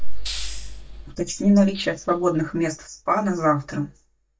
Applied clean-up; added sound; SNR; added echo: neural mask model DeepFilterNet 3.